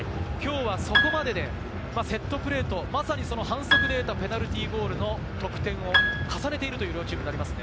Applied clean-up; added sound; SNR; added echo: none; Piano; 1 dB; none.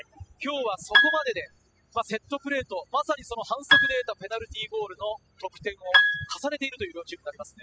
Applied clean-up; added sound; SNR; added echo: classical method spectral subtraction.